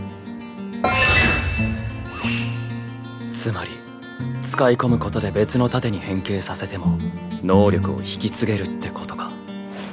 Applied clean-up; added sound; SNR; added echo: none; none; none; none.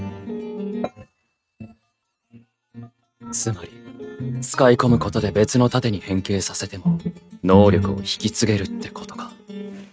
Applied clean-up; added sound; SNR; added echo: neural mask model RNNoise.